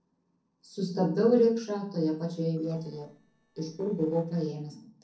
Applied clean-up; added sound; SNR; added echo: neural separator model SepFormer DNS4.